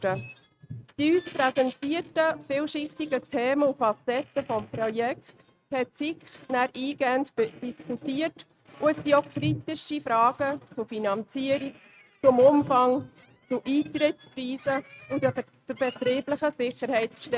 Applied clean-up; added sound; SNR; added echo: neural mask model RNNoise.